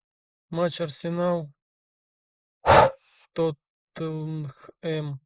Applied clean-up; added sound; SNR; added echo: neural mask model Resemble Enhance denoiser.